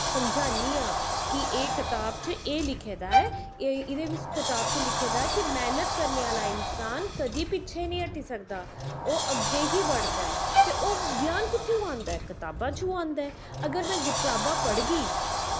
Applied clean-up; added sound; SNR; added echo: none; Bowed string instrument + Sliding door; -2 dB; none.